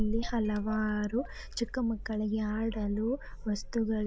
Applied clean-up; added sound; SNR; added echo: none; Engine starting / Car; 7 dB; none.